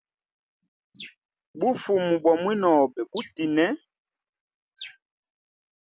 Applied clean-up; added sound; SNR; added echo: none; none; none; none.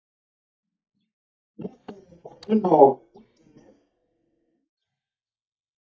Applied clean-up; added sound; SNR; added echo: neural mask model DeepFilterNet 3.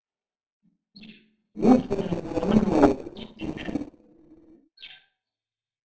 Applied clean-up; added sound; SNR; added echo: neural separator model SepFormer DNS4.